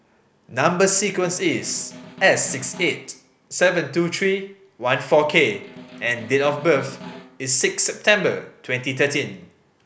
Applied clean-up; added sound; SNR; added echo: none; Snare drum; 19 dB; none.